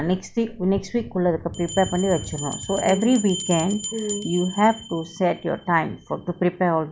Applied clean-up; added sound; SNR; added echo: none; Bell; 13 dB; none.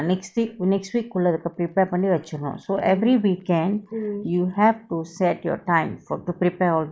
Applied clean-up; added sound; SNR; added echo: neural mask model Resemble Enhance denoiser.